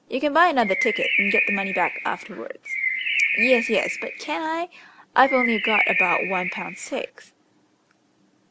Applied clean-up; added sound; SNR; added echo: none; Bird; 0 dB; none.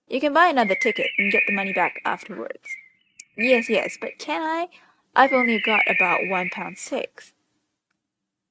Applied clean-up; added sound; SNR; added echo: neural mask model RNNoise.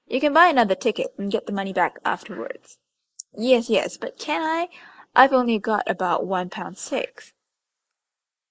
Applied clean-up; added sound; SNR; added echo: neural mask model Resemble Enhance denoiser.